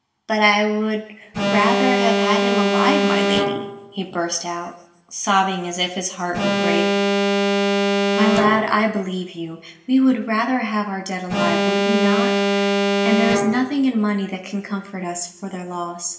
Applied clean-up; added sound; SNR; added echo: none; Alarm; 0 dB; reverberation time 0.8 s.